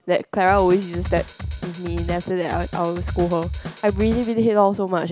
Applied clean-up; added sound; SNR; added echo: none; Drum kit; 8 dB; none.